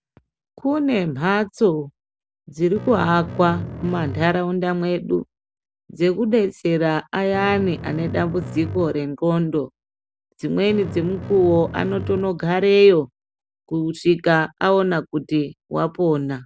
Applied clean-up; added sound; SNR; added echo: none; Bass guitar; 10 dB; none.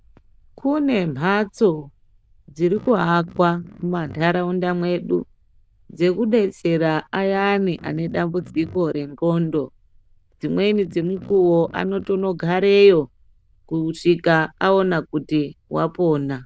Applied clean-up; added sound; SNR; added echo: neural diffusion model UNIVERSE++.